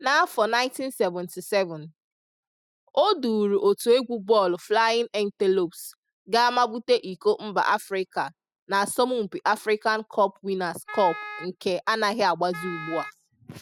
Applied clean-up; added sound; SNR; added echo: classical method spectral subtraction.